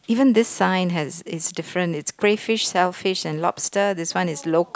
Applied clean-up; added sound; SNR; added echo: none; none; none; none.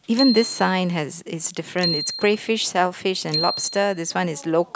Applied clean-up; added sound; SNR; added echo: none; Bicycle bell; 9 dB; none.